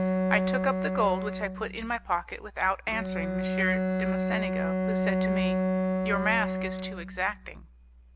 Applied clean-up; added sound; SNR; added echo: none; Bowed string instrument; -2 dB; none.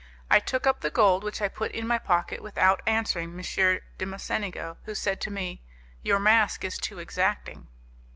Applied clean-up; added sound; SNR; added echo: none; none; none; none.